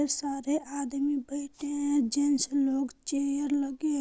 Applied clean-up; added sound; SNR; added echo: none; none; none; none.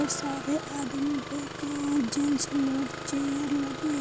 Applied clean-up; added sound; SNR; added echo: none; Engine starting; 8 dB; none.